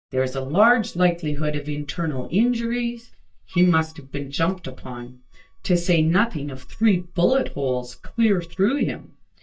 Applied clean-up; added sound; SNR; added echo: neural mask model DeepFilterNet 3.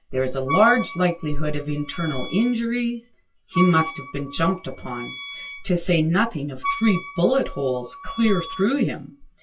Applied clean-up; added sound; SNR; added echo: classical method WPE with log-MMSE.